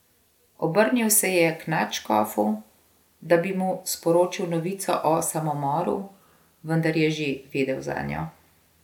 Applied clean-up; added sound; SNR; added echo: none; none; none; none.